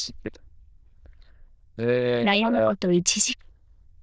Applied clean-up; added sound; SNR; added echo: neural diffusion model UNIVERSE++.